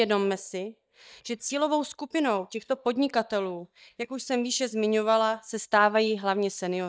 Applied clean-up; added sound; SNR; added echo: neural mask model DeepFilterNet 3.